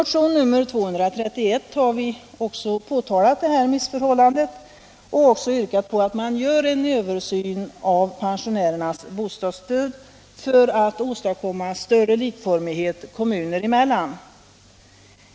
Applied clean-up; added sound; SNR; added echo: none; none; none; none.